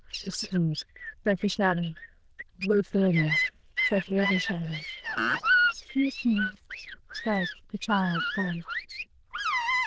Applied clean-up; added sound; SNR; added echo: neural diffusion model UNIVERSE++.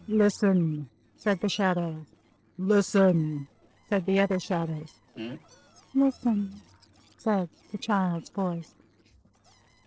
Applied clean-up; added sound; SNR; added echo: neural separator model SepFormer DNS4.